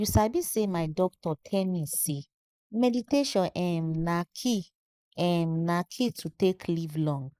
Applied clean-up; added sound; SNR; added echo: neural mask model Resemble Enhance denoiser.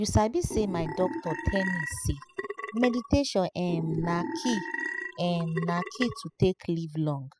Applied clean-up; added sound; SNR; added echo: classical method spectral subtraction.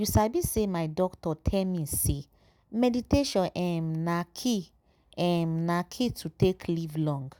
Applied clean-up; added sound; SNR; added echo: none; none; none; none.